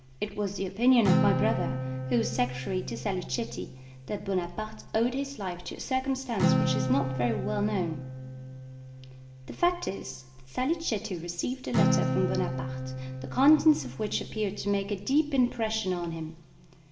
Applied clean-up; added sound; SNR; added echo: none; Acoustic guitar; 4 dB; reverberation time 2.3 s.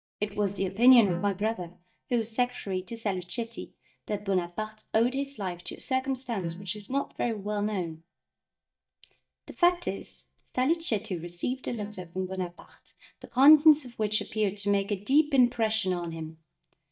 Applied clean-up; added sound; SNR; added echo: neural mask model DeepFilterNet 3.